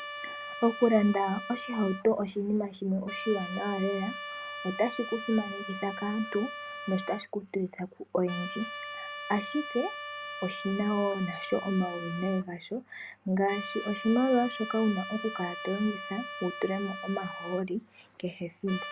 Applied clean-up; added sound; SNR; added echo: none; Trumpet; 10 dB; none.